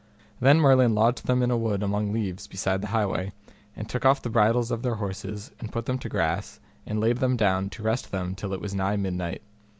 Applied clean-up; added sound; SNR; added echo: none; none; none; none.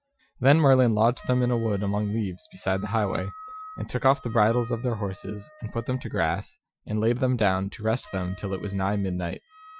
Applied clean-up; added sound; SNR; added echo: classical method Wiener filter.